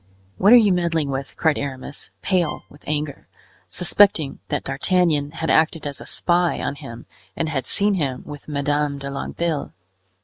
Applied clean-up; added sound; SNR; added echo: neural mask model RNNoise.